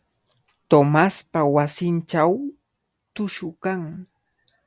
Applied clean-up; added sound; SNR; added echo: none; none; none; none.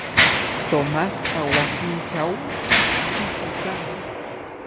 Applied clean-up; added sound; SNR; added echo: none; Mechanisms; -5 dB; none.